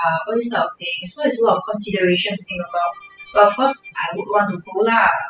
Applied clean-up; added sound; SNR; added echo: classical method spectral subtraction.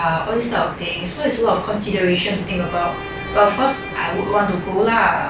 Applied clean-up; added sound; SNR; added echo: none; Bowed string instrument; 13 dB; none.